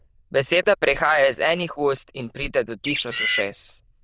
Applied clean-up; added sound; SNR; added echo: neural diffusion model UNIVERSE++.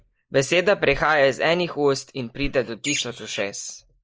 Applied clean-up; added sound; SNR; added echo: neural mask model Resemble Enhance denoiser.